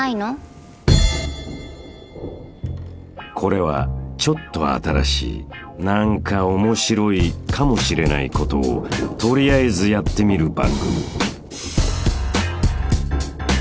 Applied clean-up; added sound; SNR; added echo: none; Thunder / Rain; 14 dB; none.